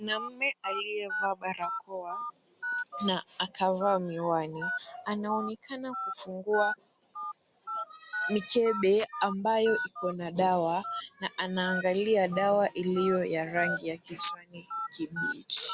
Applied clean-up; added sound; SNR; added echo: none; Telephone; 8 dB; none.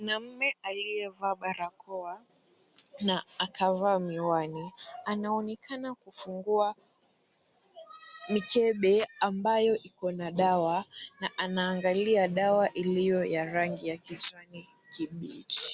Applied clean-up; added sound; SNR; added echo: none; none; none; none.